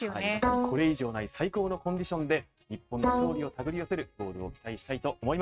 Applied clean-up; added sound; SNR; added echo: neural mask model RNNoise.